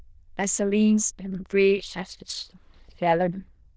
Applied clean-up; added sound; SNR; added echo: neural diffusion model UNIVERSE++.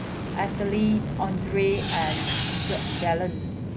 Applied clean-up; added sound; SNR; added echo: none; Fixed-wing aircraft, airplane + Tools; 0 dB; none.